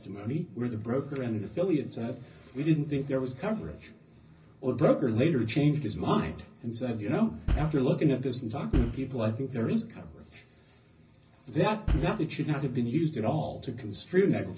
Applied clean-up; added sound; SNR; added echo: none; Bass drum; 4 dB; reverberation time 0.4 s.